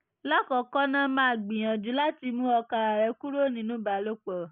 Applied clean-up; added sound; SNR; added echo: none; none; none; none.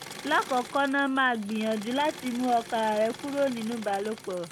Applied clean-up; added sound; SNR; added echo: none; Engine / Mechanisms; 15 dB; none.